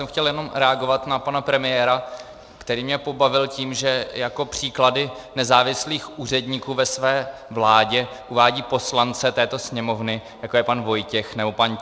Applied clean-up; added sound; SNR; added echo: none; none; none; none.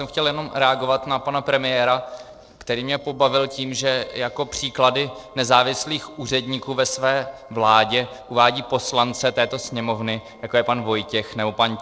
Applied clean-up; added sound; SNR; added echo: neural separator model SepFormer DNS4.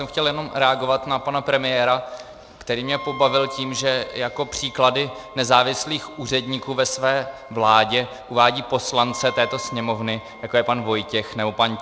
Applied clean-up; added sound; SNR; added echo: none; Wind instrument, woodwind instrument; 18 dB; none.